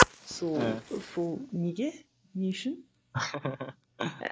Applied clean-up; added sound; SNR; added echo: neural mask model Resemble Enhance denoiser.